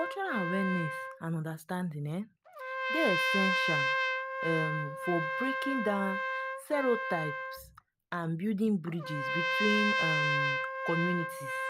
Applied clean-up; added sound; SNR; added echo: none; Trumpet; 0 dB; none.